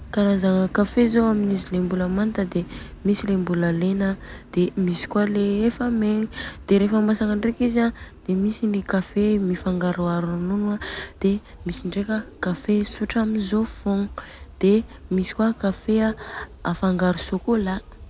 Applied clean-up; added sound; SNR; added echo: none; none; none; none.